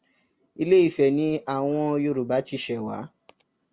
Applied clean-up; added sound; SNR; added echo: none; none; none; none.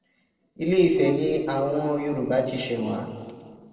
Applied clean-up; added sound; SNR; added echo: neural separator model SepFormer DNS4.